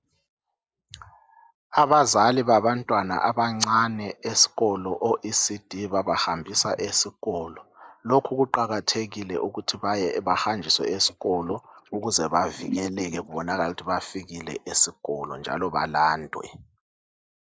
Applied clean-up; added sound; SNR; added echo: neural mask model Resemble Enhance denoiser.